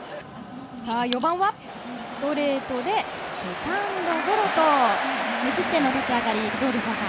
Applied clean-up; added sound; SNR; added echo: none; none; none; none.